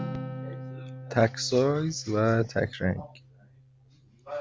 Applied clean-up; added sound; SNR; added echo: none; Acoustic guitar; 12 dB; none.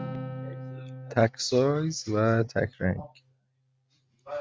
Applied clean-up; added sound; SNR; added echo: neural mask model RNNoise.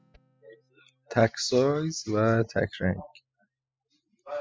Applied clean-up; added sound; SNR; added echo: classical method spectral subtraction.